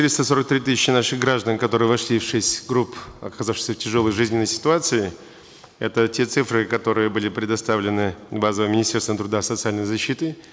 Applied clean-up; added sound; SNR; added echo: none; none; none; none.